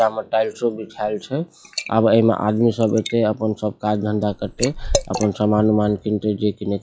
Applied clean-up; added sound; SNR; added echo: classical method log-MMSE.